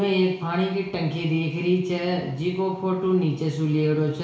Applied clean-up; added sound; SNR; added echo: none; none; none; reverberation time 0.7 s.